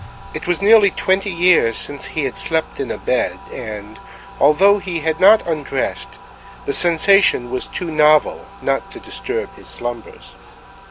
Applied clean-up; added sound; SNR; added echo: none; Bathtub (filling or washing); 20 dB; none.